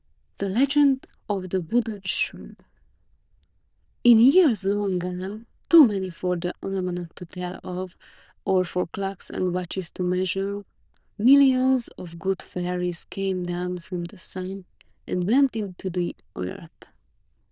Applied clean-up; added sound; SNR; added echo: neural diffusion model UNIVERSE++.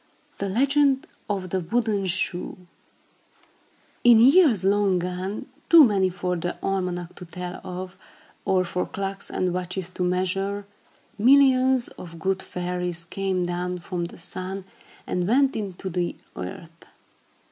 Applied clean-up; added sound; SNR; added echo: none; none; none; none.